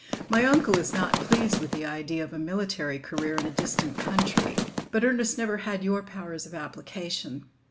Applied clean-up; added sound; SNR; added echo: none; Run; 0 dB; none.